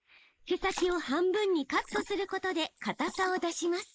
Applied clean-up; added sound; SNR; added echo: neural mask model Resemble Enhance denoiser.